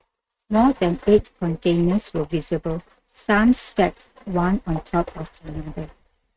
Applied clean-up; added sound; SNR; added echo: neural mask model RNNoise.